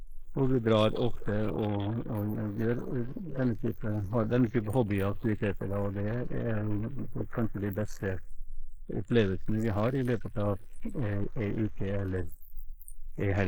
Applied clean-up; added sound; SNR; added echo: neural mask model Resemble Enhance denoiser.